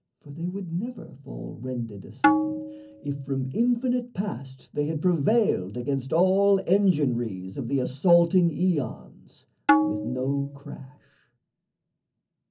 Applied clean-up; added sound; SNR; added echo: none; Tabla; 0 dB; reverberation time 0.4 s.